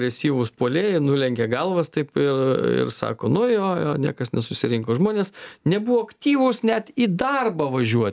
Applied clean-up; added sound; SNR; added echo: none; none; none; none.